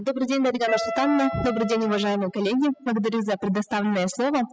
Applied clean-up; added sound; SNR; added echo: classical method spectral subtraction.